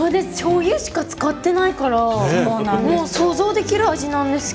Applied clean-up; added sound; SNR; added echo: none; none; none; none.